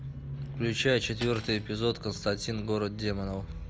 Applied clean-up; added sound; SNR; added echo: none; Cutlery, silverware; 19 dB; none.